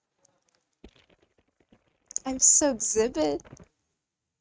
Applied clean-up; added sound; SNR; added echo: neural mask model RNNoise.